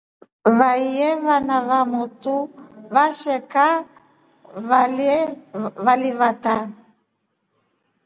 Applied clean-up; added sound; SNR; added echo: none; none; none; none.